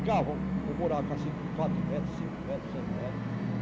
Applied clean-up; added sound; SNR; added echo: none; Musical instrument; -3 dB; reverberation time 0.3 s.